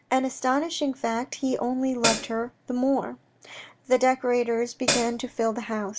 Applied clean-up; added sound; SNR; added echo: none; Hi-hat; 1 dB; none.